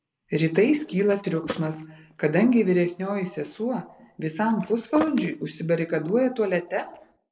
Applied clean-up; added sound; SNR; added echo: neural mask model Resemble Enhance denoiser.